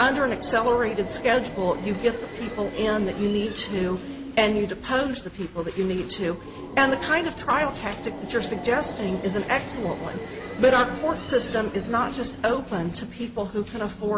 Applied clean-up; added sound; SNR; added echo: none; Subway, metro, underground; 12 dB; none.